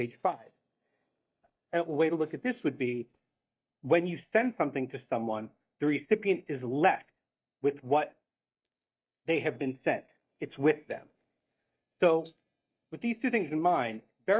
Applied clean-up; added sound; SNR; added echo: neural mask model DeepFilterNet 3.